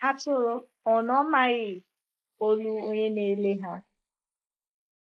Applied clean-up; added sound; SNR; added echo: neural mask model Resemble Enhance denoiser.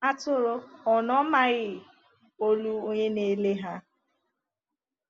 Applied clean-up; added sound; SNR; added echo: none; none; none; none.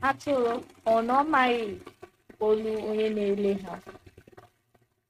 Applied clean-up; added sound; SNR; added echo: neural mask model RNNoise.